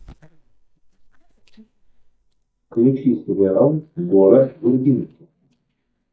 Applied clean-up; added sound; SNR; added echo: neural mask model DeepFilterNet 3.